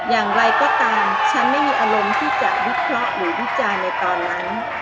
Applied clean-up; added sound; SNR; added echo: none; Cheering; -4 dB; none.